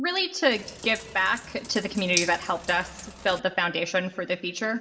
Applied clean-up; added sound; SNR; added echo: none; Bathtub (filling or washing); 11 dB; reverberation time 2.8 s.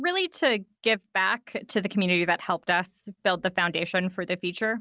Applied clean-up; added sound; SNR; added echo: none; none; none; none.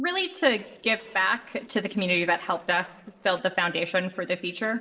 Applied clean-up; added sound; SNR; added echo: neural separator model SepFormer DNS4.